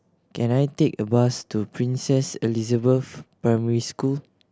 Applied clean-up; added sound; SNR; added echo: none; none; none; none.